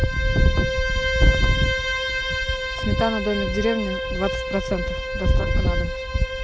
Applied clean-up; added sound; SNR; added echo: none; Bowed string instrument; 5 dB; none.